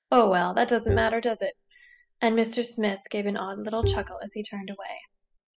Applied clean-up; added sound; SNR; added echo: classical method spectral subtraction.